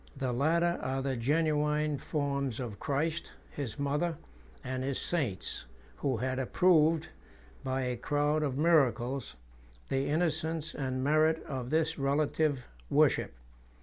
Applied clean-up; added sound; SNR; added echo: none; none; none; none.